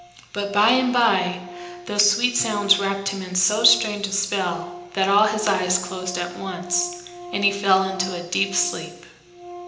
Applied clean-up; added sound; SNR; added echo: none; Organ; 16 dB; reverberation time 0.9 s.